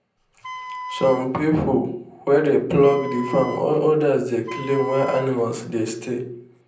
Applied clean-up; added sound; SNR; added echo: none; Wind instrument, woodwind instrument; 14 dB; reverberation time 0.6 s.